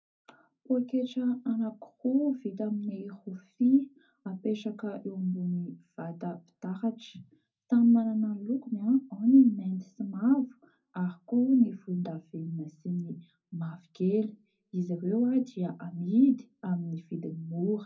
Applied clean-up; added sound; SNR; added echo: none; none; none; reverberation time 0.3 s.